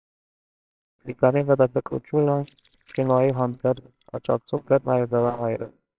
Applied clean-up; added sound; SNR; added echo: neural separator model SepFormer WHAMR!.